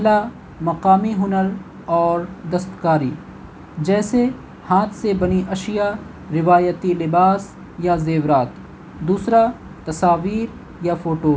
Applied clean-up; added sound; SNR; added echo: none; none; none; none.